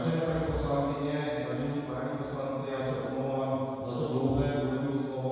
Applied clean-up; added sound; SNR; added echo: none; none; none; reverberation time 2.0 s.